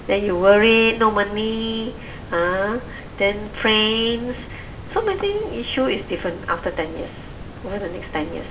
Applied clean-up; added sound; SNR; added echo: none; Water; 14 dB; reverberation time 0.7 s.